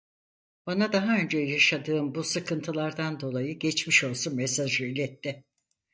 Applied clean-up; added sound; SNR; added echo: neural mask model DeepFilterNet 3.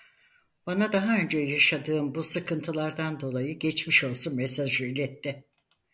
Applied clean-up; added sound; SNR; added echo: none; none; none; none.